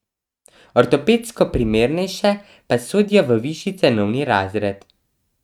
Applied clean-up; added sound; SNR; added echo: neural mask model RNNoise.